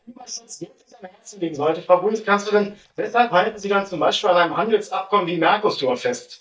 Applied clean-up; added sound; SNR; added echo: neural mask model DeepFilterNet 3.